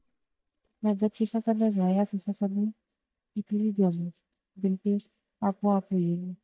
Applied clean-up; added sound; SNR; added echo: neural mask model DeepFilterNet 3.